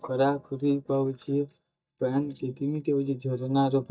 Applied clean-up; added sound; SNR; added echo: neural mask model DeepFilterNet 3.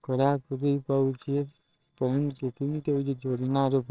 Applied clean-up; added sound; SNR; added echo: neural separator model SepFormer WHAMR!.